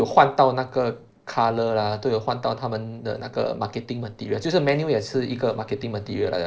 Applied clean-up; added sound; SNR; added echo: neural separator model SepFormer DNS4.